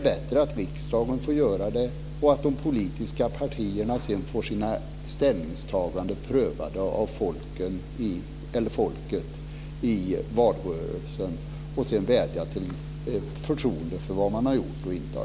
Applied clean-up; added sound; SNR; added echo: none; none; none; none.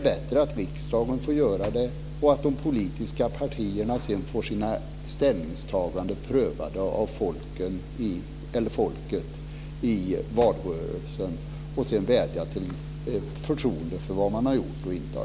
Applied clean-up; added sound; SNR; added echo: none; Thump, thud; 18 dB; none.